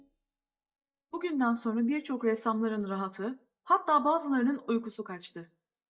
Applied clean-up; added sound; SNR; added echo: neural mask model DeepFilterNet 3.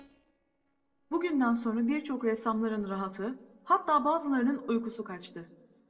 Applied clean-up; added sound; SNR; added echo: neural separator model SepFormer DNS4.